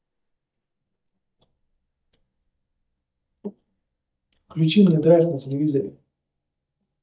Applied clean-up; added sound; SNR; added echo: neural mask model DeepFilterNet 3.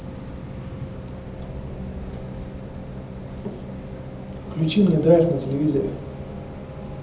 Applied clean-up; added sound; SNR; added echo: none; Bus; 9 dB; reverberation time 0.7 s.